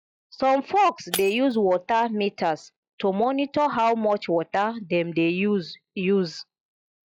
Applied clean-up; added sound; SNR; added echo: classical method log-MMSE.